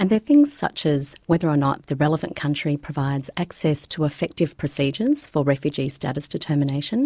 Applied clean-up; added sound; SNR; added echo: none; none; none; none.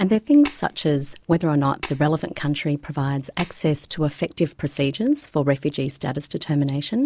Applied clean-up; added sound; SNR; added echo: none; Tap; 16 dB; none.